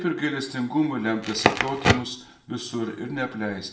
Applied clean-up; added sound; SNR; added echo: none; Crackle; 0 dB; reverberation time 0.5 s.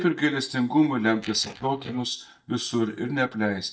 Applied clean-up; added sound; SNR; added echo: neural mask model DeepFilterNet 3.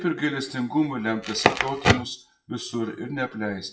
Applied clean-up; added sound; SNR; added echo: classical method WPE with log-MMSE.